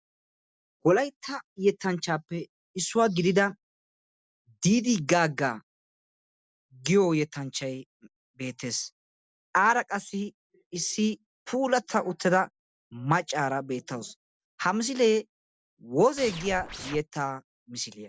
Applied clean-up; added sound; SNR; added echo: none; Scratching (performance technique); 11 dB; none.